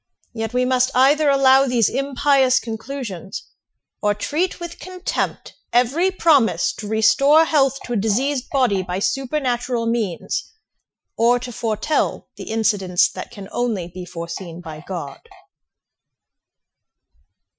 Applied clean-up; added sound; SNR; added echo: classical method Wiener filter.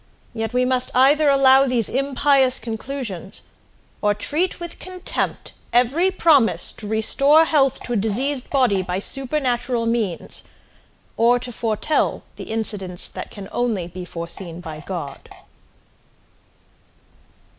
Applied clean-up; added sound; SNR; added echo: none; Fart; 20 dB; none.